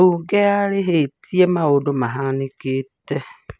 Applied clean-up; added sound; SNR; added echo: none; none; none; none.